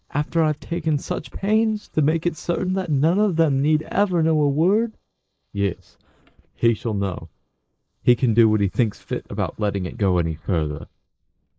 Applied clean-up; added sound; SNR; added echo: neural mask model Resemble Enhance denoiser.